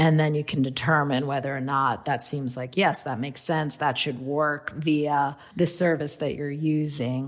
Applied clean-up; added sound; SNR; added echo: none; none; none; none.